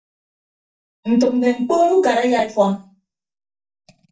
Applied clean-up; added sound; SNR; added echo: neural mask model DeepFilterNet 3.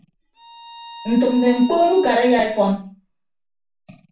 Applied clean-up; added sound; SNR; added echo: none; Bowed string instrument; 17 dB; reverberation time 0.4 s.